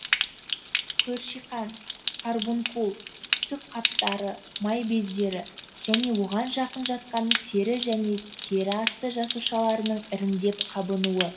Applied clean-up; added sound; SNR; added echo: none; Stream; 3 dB; reverberation time 0.7 s.